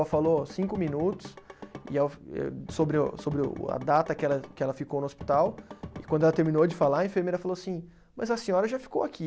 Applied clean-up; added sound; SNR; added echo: none; Drum / Drum kit; 16 dB; none.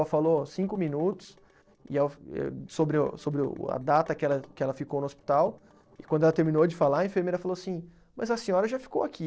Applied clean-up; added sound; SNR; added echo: neural separator model SepFormer DNS4.